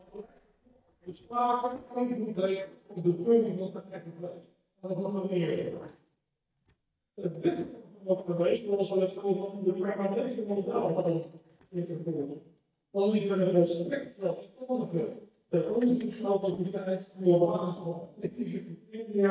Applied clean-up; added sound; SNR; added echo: neural mask model DeepFilterNet 3.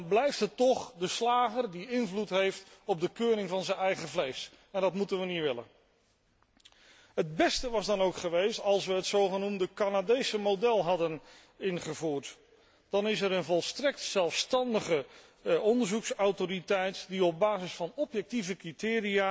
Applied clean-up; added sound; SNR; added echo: none; none; none; none.